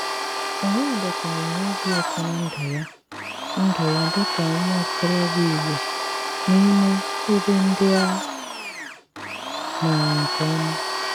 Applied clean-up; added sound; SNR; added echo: none; Domestic sounds, home sounds; 4 dB; none.